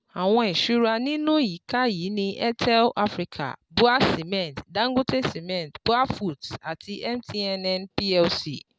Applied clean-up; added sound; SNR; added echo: none; none; none; none.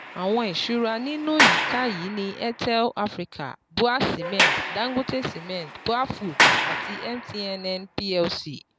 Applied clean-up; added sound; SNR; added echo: none; Sliding door; 0 dB; none.